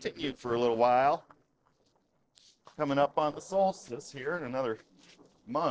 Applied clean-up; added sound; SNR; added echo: neural separator model SepFormer DNS4.